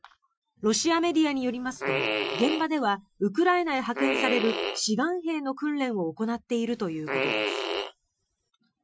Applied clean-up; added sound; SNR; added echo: classical method Wiener filter.